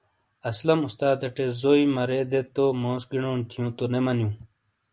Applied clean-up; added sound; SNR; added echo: none; none; none; none.